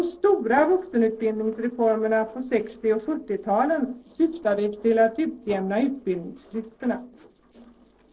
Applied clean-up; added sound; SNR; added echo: neural separator model SepFormer DNS4.